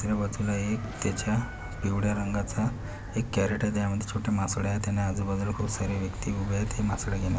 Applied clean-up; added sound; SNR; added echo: none; Boom; 16 dB; none.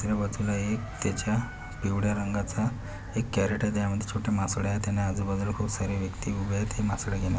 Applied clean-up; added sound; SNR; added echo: none; none; none; none.